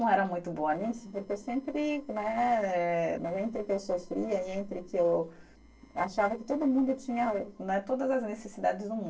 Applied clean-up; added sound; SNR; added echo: neural separator model SepFormer DNS4.